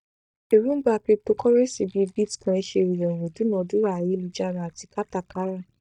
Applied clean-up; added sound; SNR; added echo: neural mask model DeepFilterNet 3.